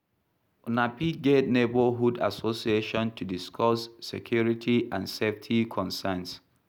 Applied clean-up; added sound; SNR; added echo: none; none; none; none.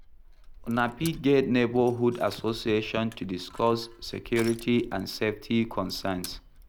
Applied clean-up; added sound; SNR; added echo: none; Crushing; 19 dB; none.